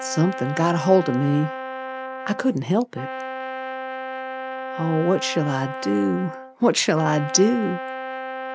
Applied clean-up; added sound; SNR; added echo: none; Brass instrument; 8 dB; none.